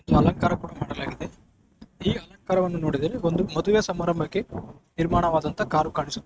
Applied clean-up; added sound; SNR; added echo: neural mask model RNNoise.